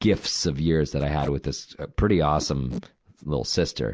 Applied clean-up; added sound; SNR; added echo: none; Packing tape, duct tape; 19 dB; none.